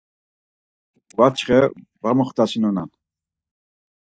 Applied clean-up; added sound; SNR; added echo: neural mask model DeepFilterNet 3.